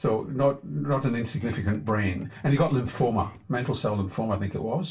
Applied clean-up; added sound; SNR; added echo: none; Guitar; 19 dB; reverberation time 0.2 s.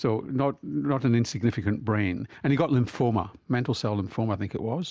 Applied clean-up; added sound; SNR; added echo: none; none; none; none.